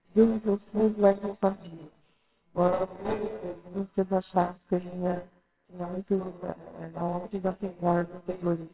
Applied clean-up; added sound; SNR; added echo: neural separator model SepFormer WHAMR!.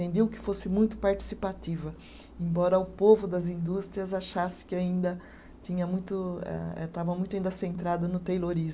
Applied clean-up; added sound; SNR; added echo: none; none; none; none.